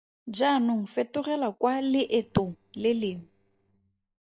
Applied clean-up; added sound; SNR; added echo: neural separator model SepFormer DNS4.